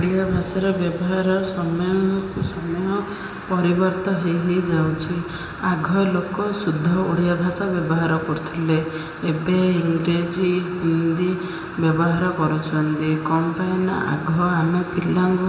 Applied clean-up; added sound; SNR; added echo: none; none; none; reverberation time 2.9 s.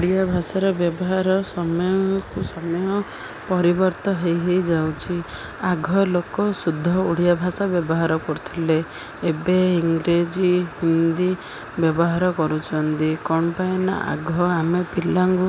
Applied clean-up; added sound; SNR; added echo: none; none; none; none.